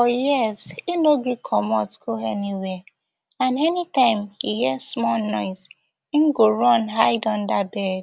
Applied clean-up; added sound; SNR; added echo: none; none; none; none.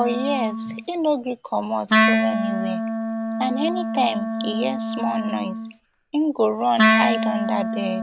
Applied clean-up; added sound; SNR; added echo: none; Wind instrument, woodwind instrument; -1 dB; none.